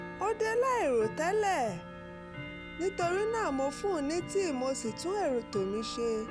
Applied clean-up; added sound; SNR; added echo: none; Tick-tock / Bell; 11 dB; none.